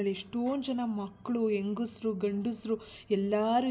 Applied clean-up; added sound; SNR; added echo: none; none; none; none.